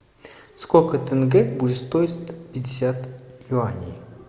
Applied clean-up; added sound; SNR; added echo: none; none; none; none.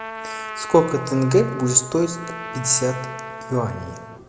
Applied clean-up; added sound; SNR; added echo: none; Trumpet; 12 dB; none.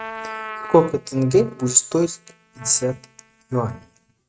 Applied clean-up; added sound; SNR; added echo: neural mask model RNNoise.